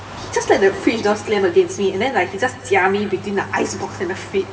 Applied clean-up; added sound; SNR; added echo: none; Waves, surf; 18 dB; reverberation time 3.0 s.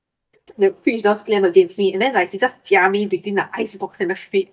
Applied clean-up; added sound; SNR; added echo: neural mask model DeepFilterNet 3.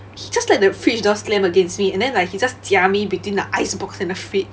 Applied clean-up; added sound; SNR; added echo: none; none; none; none.